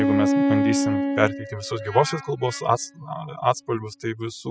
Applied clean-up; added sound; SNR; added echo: classical method spectral subtraction.